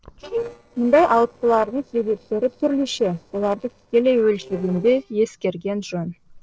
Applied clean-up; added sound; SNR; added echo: neural separator model SepFormer DNS4.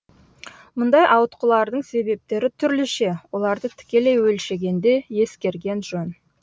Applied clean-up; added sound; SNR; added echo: none; none; none; none.